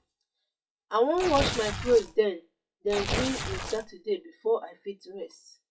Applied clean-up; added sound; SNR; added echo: classical method WPE with log-MMSE.